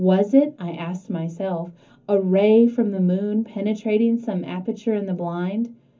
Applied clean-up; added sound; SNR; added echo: none; none; none; reverberation time 0.3 s.